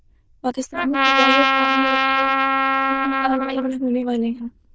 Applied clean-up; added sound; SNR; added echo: neural diffusion model UNIVERSE++.